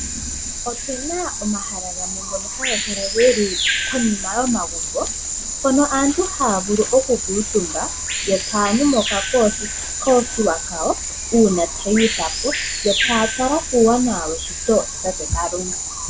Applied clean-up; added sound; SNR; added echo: none; Bird vocalization, bird call, bird song; 4 dB; none.